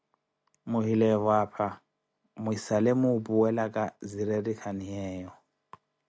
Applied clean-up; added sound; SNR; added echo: none; none; none; none.